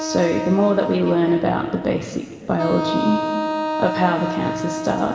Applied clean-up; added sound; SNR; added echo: none; Wind instrument, woodwind instrument; 5 dB; reverberation time 2.5 s.